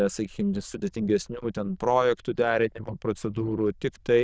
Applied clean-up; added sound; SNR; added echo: neural diffusion model UNIVERSE++.